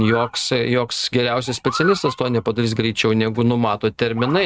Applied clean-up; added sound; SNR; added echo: neural mask model RNNoise.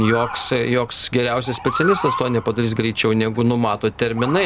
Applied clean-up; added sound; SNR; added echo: none; Motor vehicle (road) / Siren; 10 dB; none.